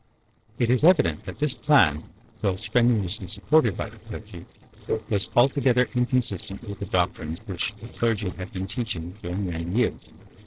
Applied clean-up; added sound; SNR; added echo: neural separator model SepFormer DNS4.